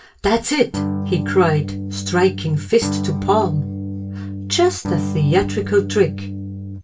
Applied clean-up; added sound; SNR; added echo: none; Electric guitar / Strum; 5 dB; reverberation time 0.2 s.